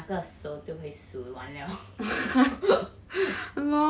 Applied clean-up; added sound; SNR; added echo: none; none; none; none.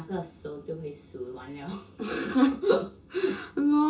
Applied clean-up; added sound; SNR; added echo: none; none; none; reverberation time 0.2 s.